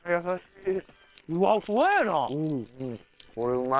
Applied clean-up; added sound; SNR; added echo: neural separator model SepFormer WHAM!.